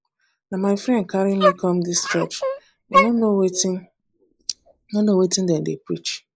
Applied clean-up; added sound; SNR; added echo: neural mask model Resemble Enhance denoiser.